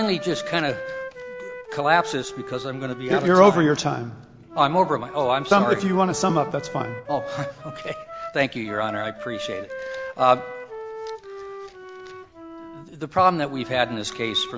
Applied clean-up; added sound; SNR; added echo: none; Wind instrument, woodwind instrument; 12 dB; none.